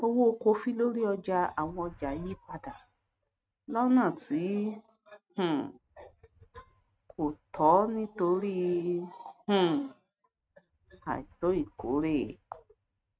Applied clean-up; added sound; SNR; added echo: neural mask model RNNoise.